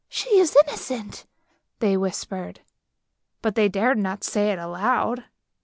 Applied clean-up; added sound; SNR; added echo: none; none; none; none.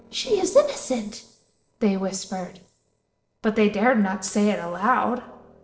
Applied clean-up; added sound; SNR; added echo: neural separator model SepFormer DNS4.